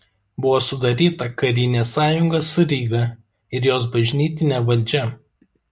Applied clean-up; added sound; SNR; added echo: none; none; none; none.